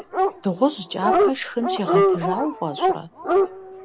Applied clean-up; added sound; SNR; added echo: none; Dog; -4 dB; none.